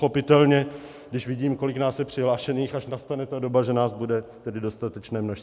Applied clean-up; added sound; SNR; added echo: none; none; none; none.